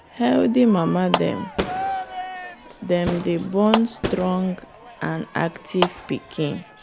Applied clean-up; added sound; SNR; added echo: none; Crowd / Fireworks + Clapping; 7 dB; none.